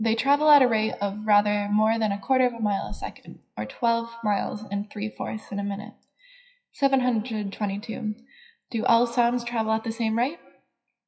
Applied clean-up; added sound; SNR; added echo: classical method WPE with log-MMSE.